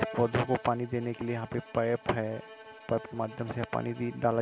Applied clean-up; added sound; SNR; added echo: none; Bowed string instrument; 17 dB; none.